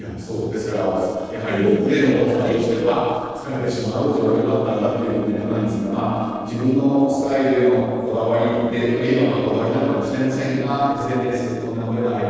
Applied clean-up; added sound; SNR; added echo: neural separator model SepFormer DNS4.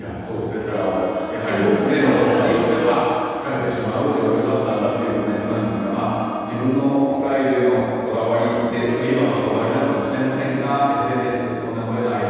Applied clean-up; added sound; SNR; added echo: none; Wind instrument, woodwind instrument; 13 dB; reverberation time 2.1 s.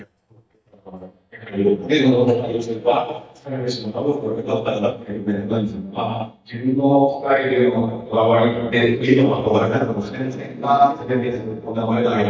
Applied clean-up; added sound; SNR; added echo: neural mask model DeepFilterNet 3.